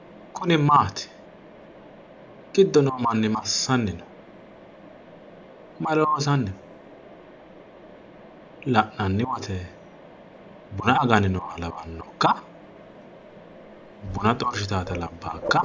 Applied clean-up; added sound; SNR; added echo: none; Mechanisms; 17 dB; none.